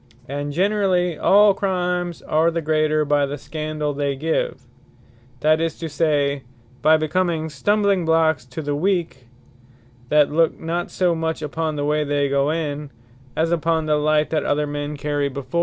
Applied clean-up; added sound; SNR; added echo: none; none; none; none.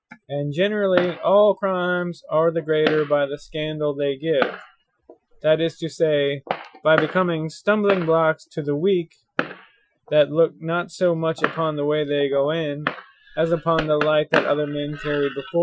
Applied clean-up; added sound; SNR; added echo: classical method Wiener filter.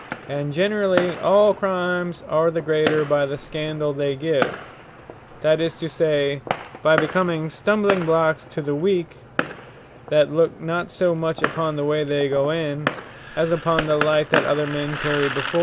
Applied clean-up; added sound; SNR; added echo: none; Fireworks; 9 dB; none.